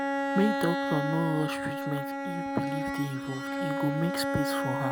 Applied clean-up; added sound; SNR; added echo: none; Bowed string instrument; 0 dB; none.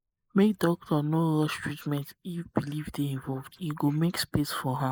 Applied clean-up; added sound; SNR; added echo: neural mask model Resemble Enhance denoiser.